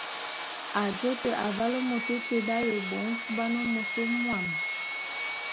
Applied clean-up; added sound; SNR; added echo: none; Sawing; 3 dB; none.